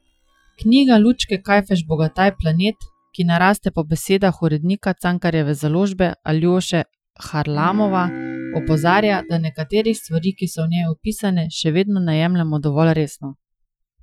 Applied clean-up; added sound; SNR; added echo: classical method Wiener filter.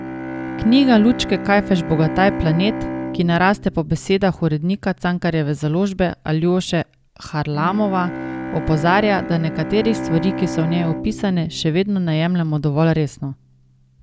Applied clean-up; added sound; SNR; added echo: none; Bowed string instrument; 10 dB; none.